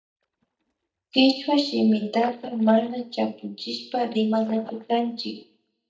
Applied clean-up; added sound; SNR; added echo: neural mask model DeepFilterNet 3.